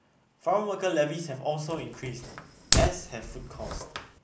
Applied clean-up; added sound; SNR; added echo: none; Fire; -1 dB; none.